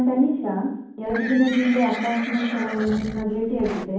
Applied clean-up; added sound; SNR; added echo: none; Livestock, farm animals, working animals; 11 dB; reverberation time 1.2 s.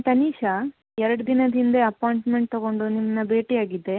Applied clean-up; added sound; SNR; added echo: none; none; none; none.